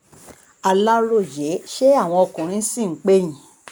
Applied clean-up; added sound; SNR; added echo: none; none; none; none.